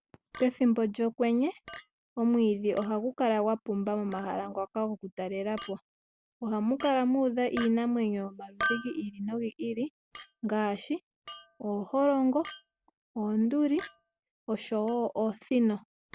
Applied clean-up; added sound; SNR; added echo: none; Chink, clink; 16 dB; none.